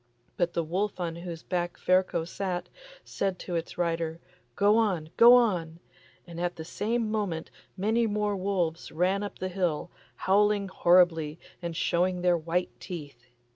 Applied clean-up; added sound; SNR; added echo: none; none; none; none.